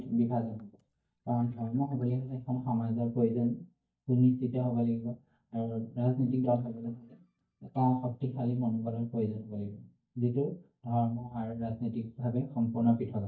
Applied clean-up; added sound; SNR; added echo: neural mask model DeepFilterNet 3.